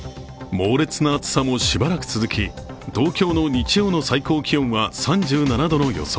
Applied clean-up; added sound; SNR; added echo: none; none; none; none.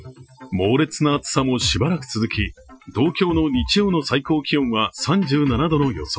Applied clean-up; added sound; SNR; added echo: classical method Wiener filter.